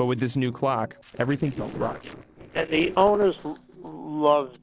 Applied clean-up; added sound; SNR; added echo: neural separator model SepFormer DNS4.